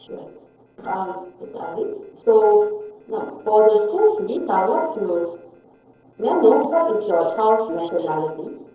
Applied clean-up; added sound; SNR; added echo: neural separator model SepFormer DNS4.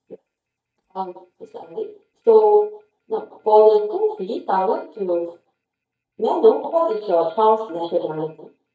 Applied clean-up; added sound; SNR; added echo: neural mask model DeepFilterNet 3.